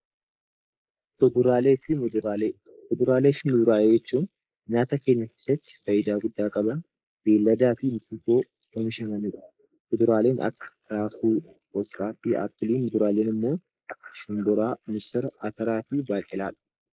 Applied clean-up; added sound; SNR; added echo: neural mask model Resemble Enhance denoiser.